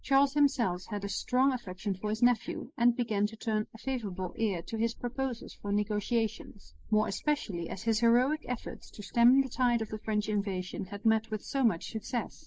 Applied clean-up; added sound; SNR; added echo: neural mask model Resemble Enhance denoiser.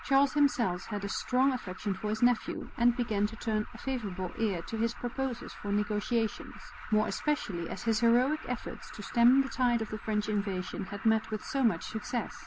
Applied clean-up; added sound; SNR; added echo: none; Alarm; 13 dB; none.